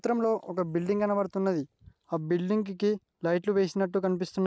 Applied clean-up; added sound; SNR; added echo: none; none; none; none.